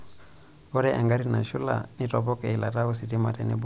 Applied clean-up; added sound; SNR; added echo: none; none; none; none.